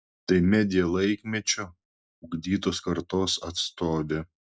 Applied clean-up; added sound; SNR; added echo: none; none; none; none.